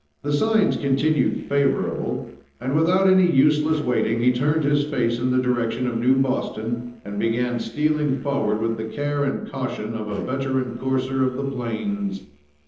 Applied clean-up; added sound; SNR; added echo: neural separator model SepFormer DNS4.